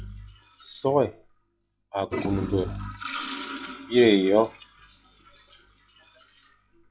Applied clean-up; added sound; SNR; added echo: classical method log-MMSE.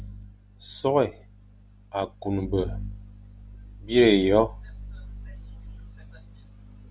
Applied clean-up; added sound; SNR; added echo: none; none; none; none.